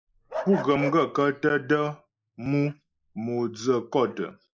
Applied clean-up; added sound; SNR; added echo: neural mask model Resemble Enhance denoiser.